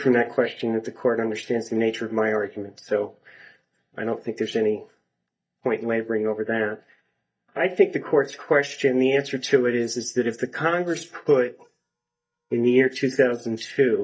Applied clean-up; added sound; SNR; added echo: neural mask model DeepFilterNet 3.